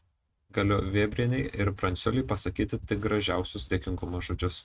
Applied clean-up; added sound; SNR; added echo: neural mask model RNNoise.